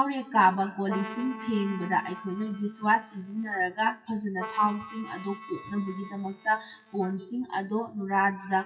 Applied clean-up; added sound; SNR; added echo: classical method WPE with log-MMSE.